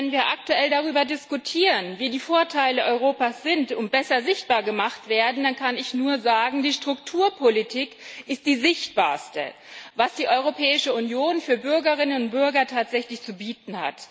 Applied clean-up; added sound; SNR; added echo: none; none; none; none.